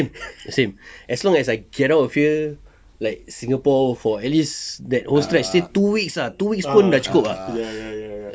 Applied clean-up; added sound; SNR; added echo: none; Burping, eructation; 12 dB; none.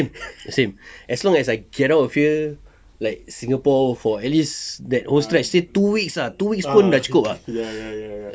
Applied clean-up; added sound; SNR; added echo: none; none; none; none.